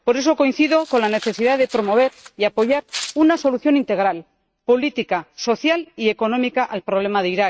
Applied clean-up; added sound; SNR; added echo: neural mask model RNNoise.